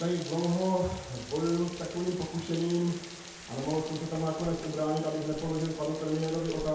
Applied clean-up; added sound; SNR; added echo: none; Rain; 14 dB; reverberation time 0.8 s.